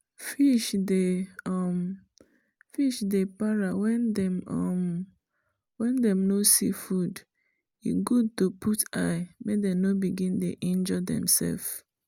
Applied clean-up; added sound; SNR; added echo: none; none; none; none.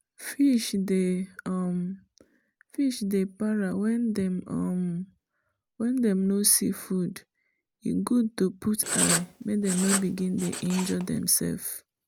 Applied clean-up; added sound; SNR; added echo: none; Writing; 4 dB; none.